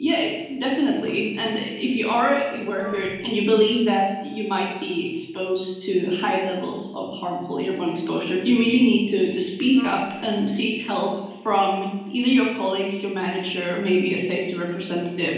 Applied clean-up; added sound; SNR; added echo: none; Wind instrument, woodwind instrument; 19 dB; reverberation time 1.0 s.